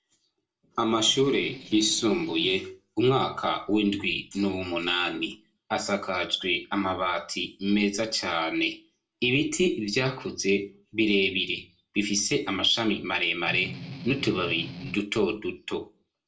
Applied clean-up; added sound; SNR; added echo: neural separator model SepFormer DNS4.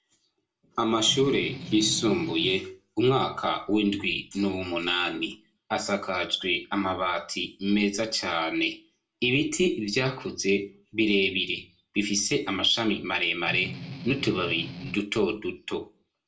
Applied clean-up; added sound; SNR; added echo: none; Strum; 10 dB; reverberation time 0.2 s.